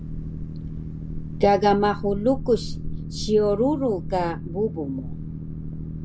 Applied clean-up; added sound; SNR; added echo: none; Boat, Water vehicle; 7 dB; none.